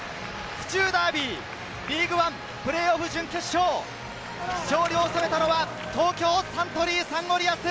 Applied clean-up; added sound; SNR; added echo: none; none; none; none.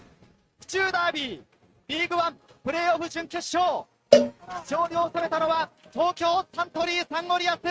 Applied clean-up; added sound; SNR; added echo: neural mask model RNNoise.